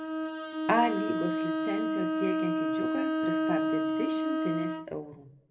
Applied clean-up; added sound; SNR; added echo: none; Bowed string instrument; -4 dB; reverberation time 0.4 s.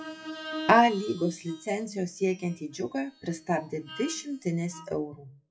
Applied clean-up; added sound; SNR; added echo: classical method WPE with log-MMSE.